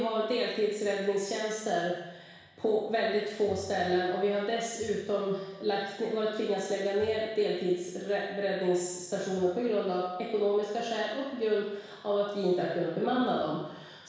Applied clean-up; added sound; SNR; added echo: none; none; none; reverberation time 1.1 s.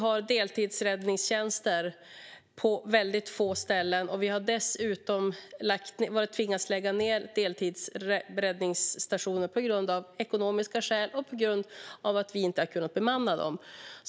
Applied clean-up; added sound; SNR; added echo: none; none; none; none.